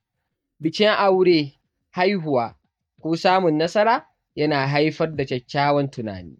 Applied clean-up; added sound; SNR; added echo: neural mask model DeepFilterNet 3.